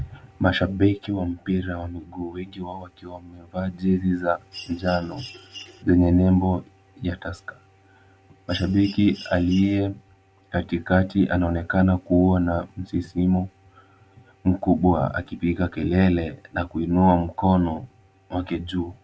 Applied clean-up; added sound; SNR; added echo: none; Mechanisms; 18 dB; none.